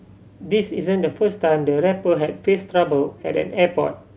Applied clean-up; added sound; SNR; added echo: none; none; none; none.